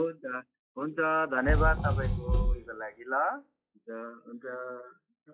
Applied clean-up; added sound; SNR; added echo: classical method log-MMSE.